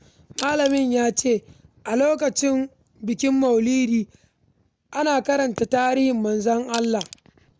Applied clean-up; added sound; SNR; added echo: none; Crushing; 13 dB; none.